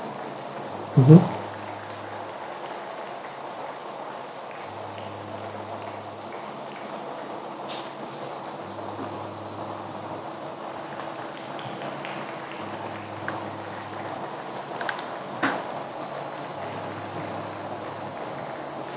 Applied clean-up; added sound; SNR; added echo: none; Bowed string instrument + Applause; 17 dB; none.